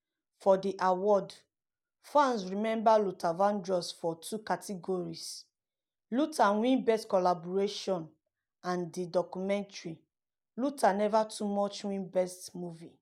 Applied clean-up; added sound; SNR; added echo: none; none; none; none.